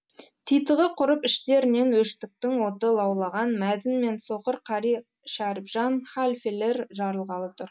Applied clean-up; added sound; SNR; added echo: none; none; none; none.